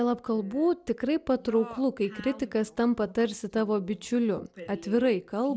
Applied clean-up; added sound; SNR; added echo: none; none; none; none.